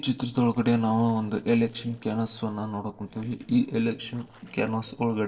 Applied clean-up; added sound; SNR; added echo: neural separator model SepFormer DNS4.